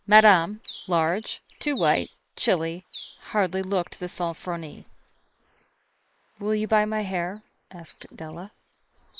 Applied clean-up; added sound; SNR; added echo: neural mask model Resemble Enhance denoiser.